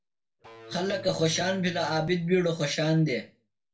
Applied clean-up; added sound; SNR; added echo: none; Electric guitar / Bass guitar; 19 dB; reverberation time 0.3 s.